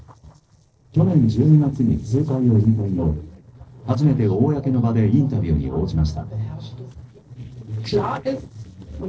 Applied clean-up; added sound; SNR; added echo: neural separator model SepFormer DNS4.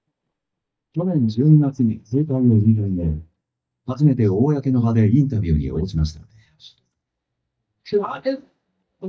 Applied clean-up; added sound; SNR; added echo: neural mask model DeepFilterNet 3.